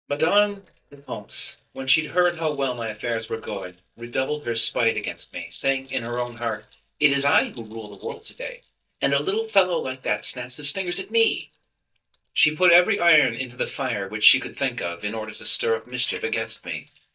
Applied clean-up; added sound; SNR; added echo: neural mask model DeepFilterNet 3.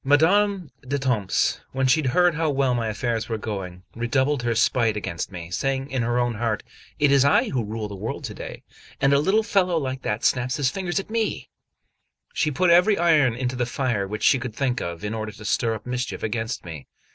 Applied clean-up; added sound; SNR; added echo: none; none; none; none.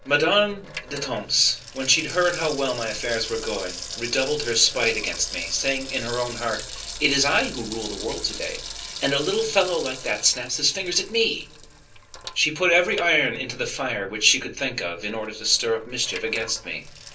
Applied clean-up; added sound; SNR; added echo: none; Sink (filling or washing) / Water tap, faucet; 12 dB; reverberation time 0.3 s.